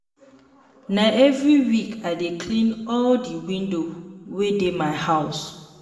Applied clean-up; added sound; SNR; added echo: none; none; none; reverberation time 1.4 s.